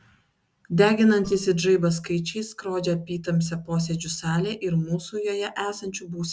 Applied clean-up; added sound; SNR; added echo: neural separator model SepFormer DNS4.